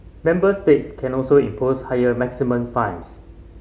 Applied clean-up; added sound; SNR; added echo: none; none; none; none.